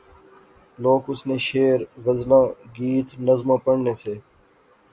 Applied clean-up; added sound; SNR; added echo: none; none; none; none.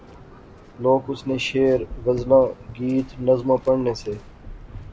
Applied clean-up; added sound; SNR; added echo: none; Waves, surf; 18 dB; none.